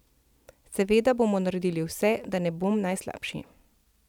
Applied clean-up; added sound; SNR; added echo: none; none; none; none.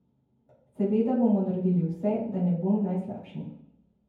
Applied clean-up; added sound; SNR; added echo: none; none; none; reverberation time 0.9 s.